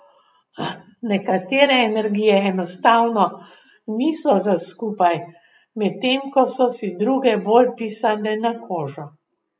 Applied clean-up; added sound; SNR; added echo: none; none; none; none.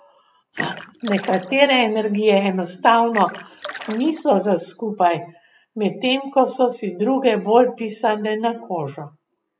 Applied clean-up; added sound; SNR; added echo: none; Splash, splatter; 13 dB; none.